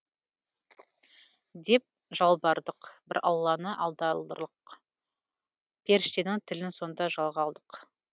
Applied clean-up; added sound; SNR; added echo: none; none; none; none.